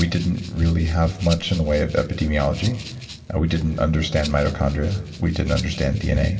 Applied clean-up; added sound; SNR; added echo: none; Rattle (instrument); 18 dB; reverberation time 1.7 s.